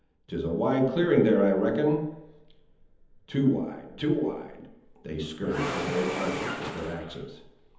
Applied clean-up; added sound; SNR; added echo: none; Engine / Mechanisms; 8 dB; reverberation time 0.9 s.